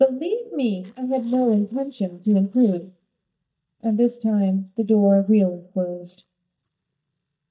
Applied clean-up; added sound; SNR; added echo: neural mask model DeepFilterNet 3.